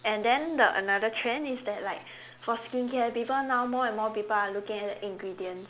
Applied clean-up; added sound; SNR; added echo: none; none; none; none.